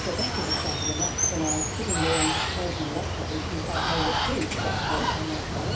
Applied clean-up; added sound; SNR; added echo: none; Water; -5 dB; reverberation time 0.3 s.